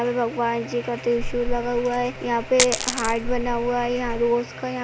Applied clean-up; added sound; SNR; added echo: none; Coin (dropping); 4 dB; none.